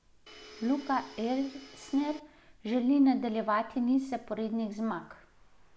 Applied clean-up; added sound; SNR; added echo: none; Domestic sounds, home sounds; 19 dB; none.